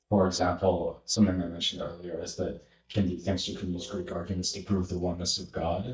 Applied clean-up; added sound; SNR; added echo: neural mask model DeepFilterNet 3.